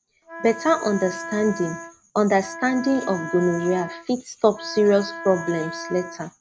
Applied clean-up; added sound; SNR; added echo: none; Wind instrument, woodwind instrument; 12 dB; none.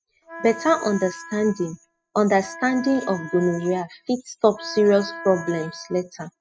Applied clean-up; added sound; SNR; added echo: classical method spectral subtraction.